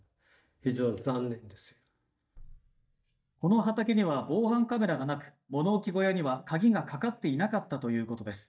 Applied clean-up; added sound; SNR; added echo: neural mask model DeepFilterNet 3.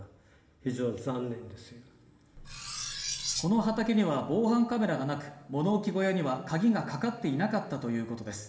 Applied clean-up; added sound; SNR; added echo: none; Cutlery, silverware; 7 dB; reverberation time 1.7 s.